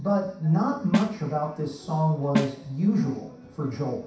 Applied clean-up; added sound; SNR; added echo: none; Snare drum; 6 dB; reverberation time 0.7 s.